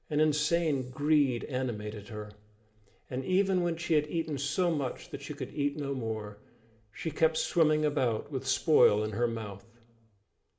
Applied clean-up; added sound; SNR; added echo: none; none; none; reverberation time 0.8 s.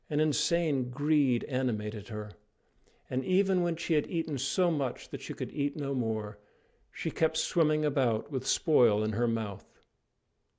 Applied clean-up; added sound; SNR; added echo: none; none; none; none.